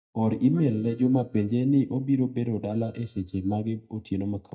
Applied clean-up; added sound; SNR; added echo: neural mask model DeepFilterNet 3.